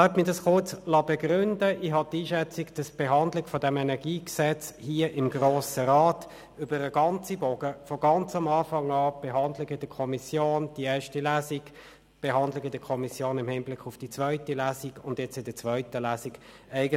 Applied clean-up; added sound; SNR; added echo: none; none; none; none.